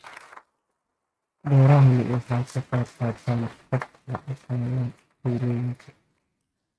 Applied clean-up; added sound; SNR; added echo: neural mask model RNNoise.